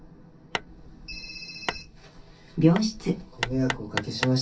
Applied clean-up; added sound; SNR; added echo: none; Hammer; 8 dB; reverberation time 0.3 s.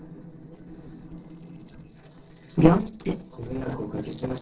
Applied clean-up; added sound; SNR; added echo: neural separator model SepFormer DNS4.